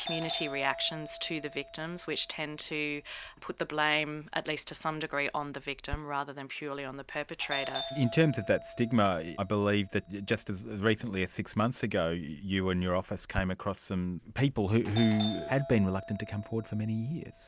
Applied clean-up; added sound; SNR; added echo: none; Doorbell; 13 dB; none.